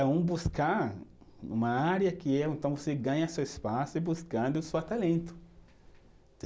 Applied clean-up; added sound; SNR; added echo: none; none; none; none.